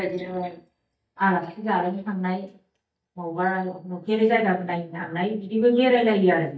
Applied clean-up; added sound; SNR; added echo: neural mask model DeepFilterNet 3.